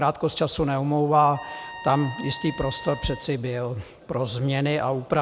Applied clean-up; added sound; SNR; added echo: none; Trumpet; 15 dB; none.